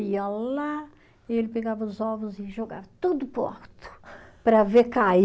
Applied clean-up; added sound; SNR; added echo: none; none; none; none.